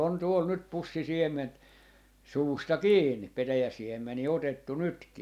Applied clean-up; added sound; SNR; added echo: none; none; none; none.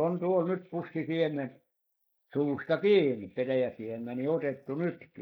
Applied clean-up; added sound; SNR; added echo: neural mask model Resemble Enhance denoiser.